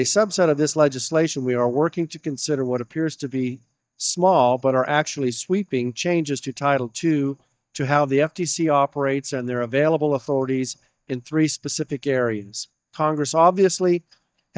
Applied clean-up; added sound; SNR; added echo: neural mask model DeepFilterNet 3.